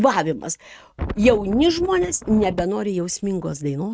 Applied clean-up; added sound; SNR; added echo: neural mask model RNNoise.